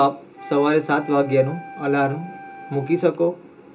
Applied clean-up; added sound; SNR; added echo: none; Wind instrument, woodwind instrument; 18 dB; reverberation time 0.2 s.